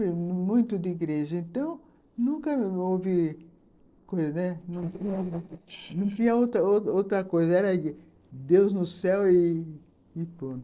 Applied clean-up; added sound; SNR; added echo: neural separator model SepFormer DNS4.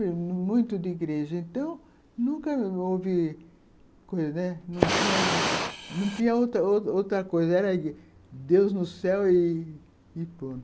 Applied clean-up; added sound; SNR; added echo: none; Fire; -1 dB; none.